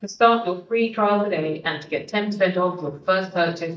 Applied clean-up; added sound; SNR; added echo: neural mask model DeepFilterNet 3.